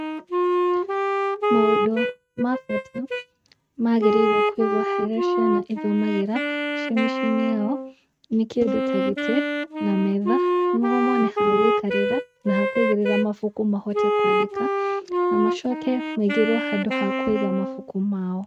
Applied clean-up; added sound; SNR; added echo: neural mask model RNNoise.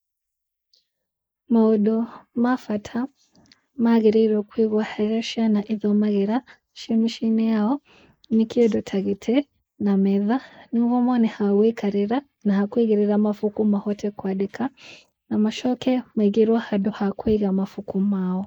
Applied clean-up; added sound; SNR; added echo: neural mask model Resemble Enhance denoiser.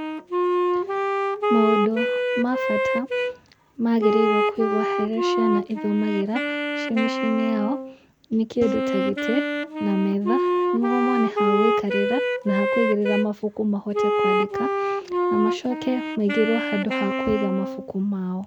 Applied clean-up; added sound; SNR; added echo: none; Wind instrument, woodwind instrument; -1 dB; none.